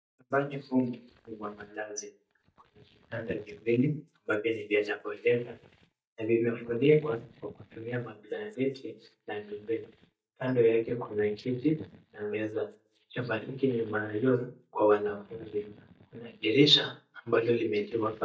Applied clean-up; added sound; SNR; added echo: neural mask model DeepFilterNet 3.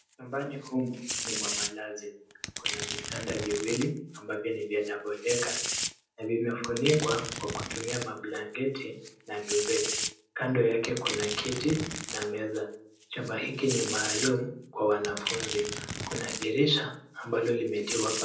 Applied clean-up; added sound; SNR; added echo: none; Domestic sounds, home sounds; 5 dB; reverberation time 0.6 s.